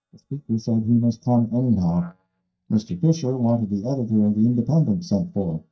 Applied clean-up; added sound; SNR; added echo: neural mask model DeepFilterNet 3.